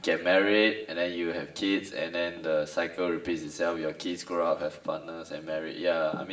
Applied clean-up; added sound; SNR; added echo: none; none; none; reverberation time 0.7 s.